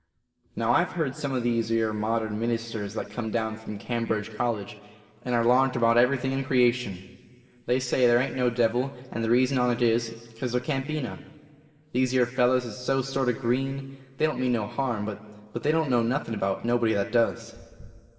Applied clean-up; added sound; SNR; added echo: none; none; none; reverberation time 2.4 s.